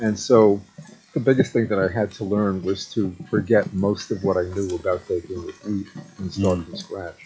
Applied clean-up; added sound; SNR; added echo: classical method log-MMSE.